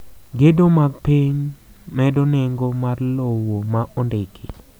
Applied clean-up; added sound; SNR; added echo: none; none; none; none.